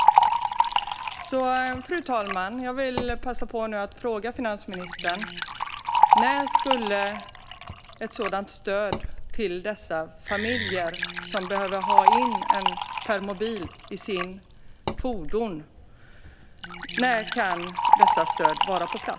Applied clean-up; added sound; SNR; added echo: none; Wood + Liquid; -3 dB; none.